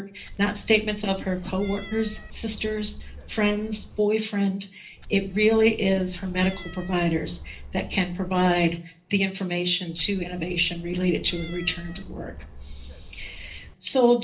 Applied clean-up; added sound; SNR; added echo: none; Cat; 13 dB; reverberation time 0.3 s.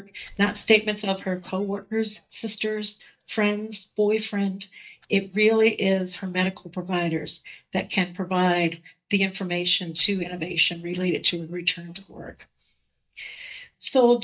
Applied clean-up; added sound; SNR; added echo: neural mask model DeepFilterNet 3.